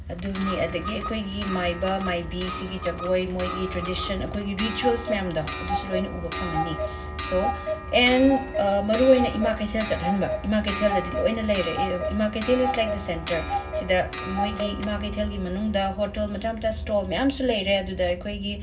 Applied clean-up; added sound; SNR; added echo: none; Clock; 7 dB; reverberation time 0.4 s.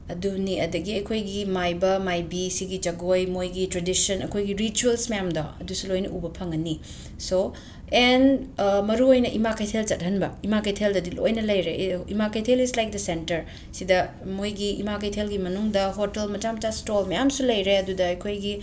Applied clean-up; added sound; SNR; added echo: none; none; none; none.